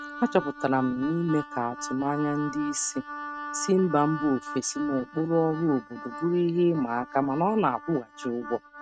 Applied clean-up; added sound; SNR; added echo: neural mask model RNNoise.